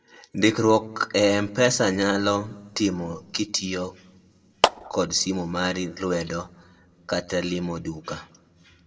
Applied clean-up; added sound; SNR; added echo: none; Clapping; 2 dB; reverberation time 0.5 s.